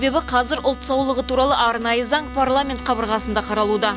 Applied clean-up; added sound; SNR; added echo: none; Bowed string instrument; 15 dB; none.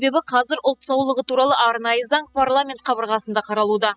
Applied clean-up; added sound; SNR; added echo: classical method spectral subtraction.